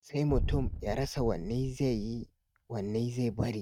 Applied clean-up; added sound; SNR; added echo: neural mask model RNNoise.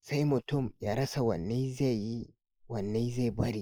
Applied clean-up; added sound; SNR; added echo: neural mask model Resemble Enhance denoiser.